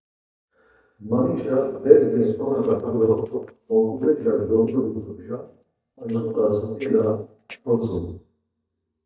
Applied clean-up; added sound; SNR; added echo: neural mask model DeepFilterNet 3.